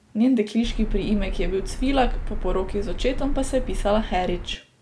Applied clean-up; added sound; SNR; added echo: none; Car; 2 dB; none.